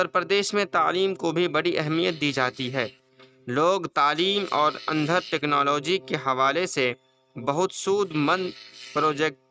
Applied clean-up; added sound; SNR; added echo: neural mask model RNNoise.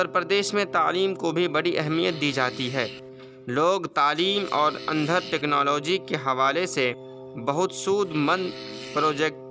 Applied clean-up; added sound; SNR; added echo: none; Wind instrument, woodwind instrument + Fart; 15 dB; none.